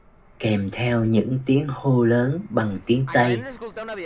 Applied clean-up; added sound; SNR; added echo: none; Fixed-wing aircraft, airplane; 16 dB; reverberation time 0.2 s.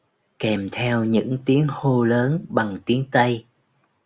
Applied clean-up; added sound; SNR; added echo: none; none; none; none.